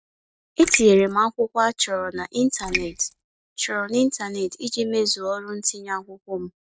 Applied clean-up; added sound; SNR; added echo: neural mask model RNNoise.